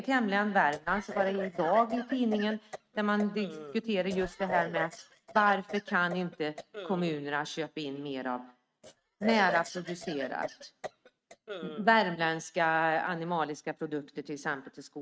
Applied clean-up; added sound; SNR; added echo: neural mask model RNNoise.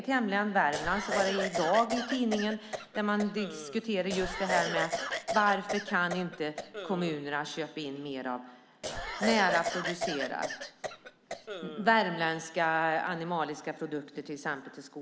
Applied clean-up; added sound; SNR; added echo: none; Cough; 5 dB; none.